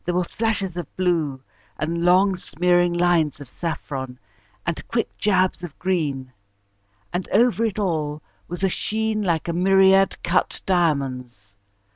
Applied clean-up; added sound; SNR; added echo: none; none; none; none.